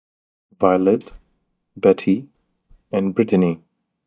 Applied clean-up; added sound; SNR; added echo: neural mask model DeepFilterNet 3.